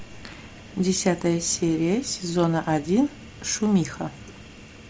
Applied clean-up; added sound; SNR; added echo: none; none; none; none.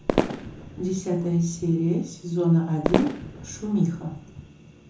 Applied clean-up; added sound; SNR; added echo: none; Fireworks; 4 dB; reverberation time 0.6 s.